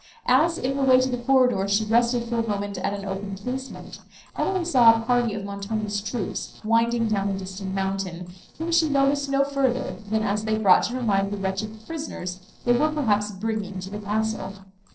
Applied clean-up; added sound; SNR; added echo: neural separator model SepFormer DNS4.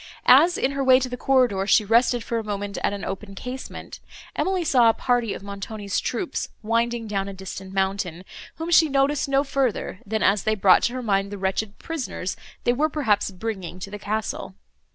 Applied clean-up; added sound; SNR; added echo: none; none; none; none.